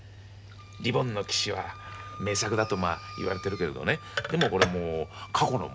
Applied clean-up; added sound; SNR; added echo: none; Wind instrument, woodwind instrument; 18 dB; none.